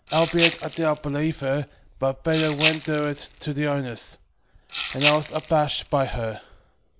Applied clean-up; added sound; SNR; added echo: none; Rattle (instrument); 6 dB; none.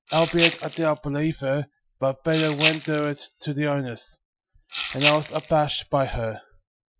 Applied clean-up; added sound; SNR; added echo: classical method Wiener filter.